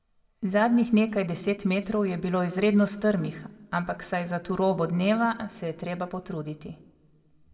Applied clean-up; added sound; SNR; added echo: none; none; none; reverberation time 1.6 s.